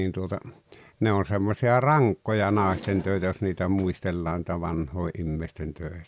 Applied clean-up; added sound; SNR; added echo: none; Drawer open or close; 17 dB; none.